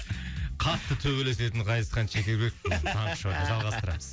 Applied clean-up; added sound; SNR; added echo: none; none; none; none.